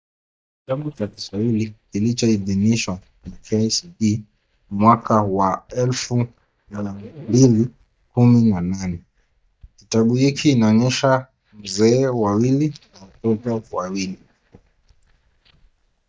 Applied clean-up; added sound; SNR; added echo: neural mask model DeepFilterNet 3.